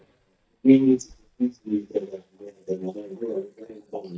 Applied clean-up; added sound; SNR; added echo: neural mask model DeepFilterNet 3.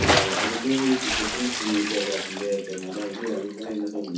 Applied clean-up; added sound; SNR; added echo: none; Bathtub (filling or washing) / Splash, splatter; 0 dB; reverberation time 0.6 s.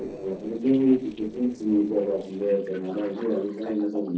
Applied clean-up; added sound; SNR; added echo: neural separator model SepFormer DNS4.